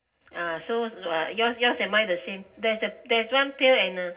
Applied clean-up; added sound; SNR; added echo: none; none; none; reverberation time 0.4 s.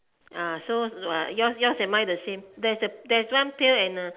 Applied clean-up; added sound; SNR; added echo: none; none; none; none.